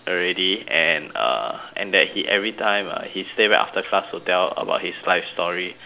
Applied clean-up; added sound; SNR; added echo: none; none; none; none.